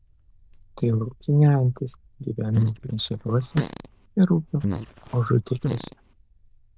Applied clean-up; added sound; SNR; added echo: neural diffusion model UNIVERSE++.